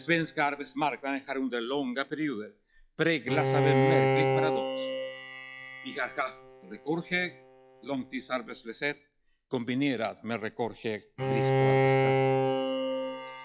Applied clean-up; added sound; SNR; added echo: classical method log-MMSE.